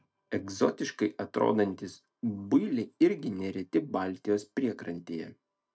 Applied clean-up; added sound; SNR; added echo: none; none; none; none.